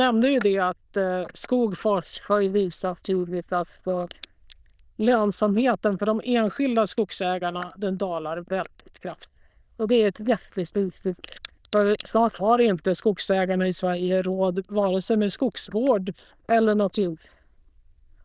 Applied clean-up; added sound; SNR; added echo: neural diffusion model UNIVERSE++.